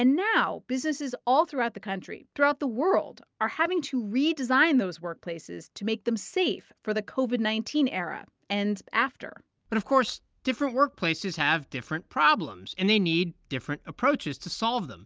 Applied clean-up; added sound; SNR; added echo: none; none; none; none.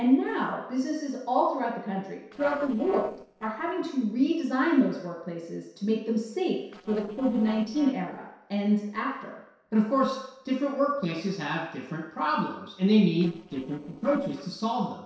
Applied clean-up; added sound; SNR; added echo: neural separator model SepFormer DNS4.